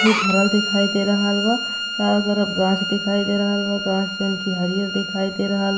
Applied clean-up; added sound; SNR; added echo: none; Bowed string instrument; 5 dB; reverberation time 2.5 s.